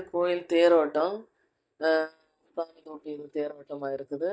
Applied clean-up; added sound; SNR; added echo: neural mask model DeepFilterNet 3.